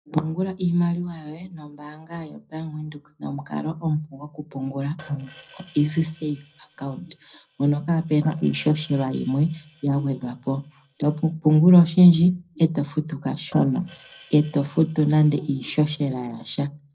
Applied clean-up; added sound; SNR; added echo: neural separator model SepFormer DNS4.